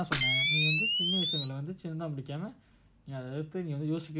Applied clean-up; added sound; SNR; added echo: none; Camera; -5 dB; none.